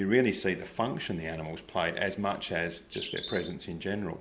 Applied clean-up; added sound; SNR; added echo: none; Bird; 12 dB; none.